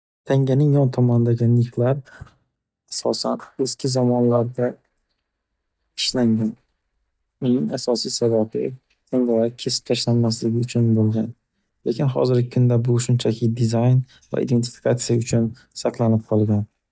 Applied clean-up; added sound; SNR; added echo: neural mask model DeepFilterNet 3.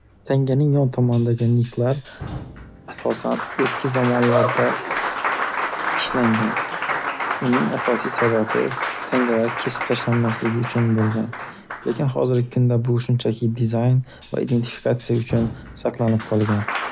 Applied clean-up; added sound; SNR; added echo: none; Applause; 7 dB; none.